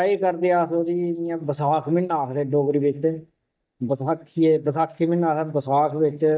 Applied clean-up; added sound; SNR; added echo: neural mask model DeepFilterNet 3.